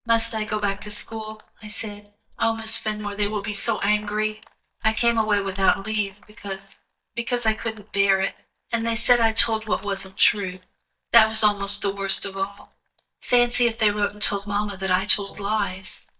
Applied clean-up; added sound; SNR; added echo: neural mask model DeepFilterNet 3.